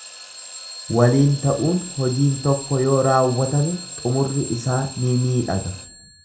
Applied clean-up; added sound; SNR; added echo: none; Alarm / Clock; 13 dB; reverberation time 0.4 s.